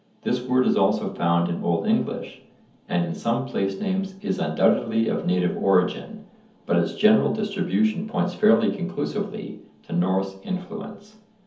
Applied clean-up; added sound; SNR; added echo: none; none; none; reverberation time 0.7 s.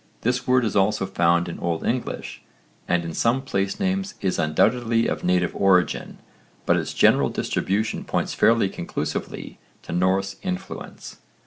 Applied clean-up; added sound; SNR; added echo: none; none; none; none.